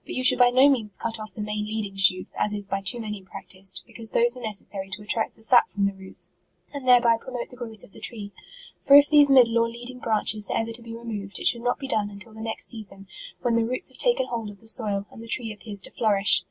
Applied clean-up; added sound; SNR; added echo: none; none; none; none.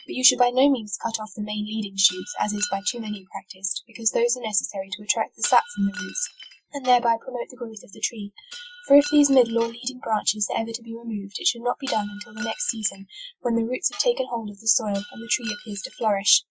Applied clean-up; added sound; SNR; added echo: classical method Wiener filter.